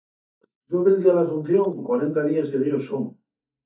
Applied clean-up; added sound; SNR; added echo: neural mask model DeepFilterNet 3.